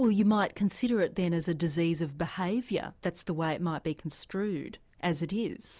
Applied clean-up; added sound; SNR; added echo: none; none; none; none.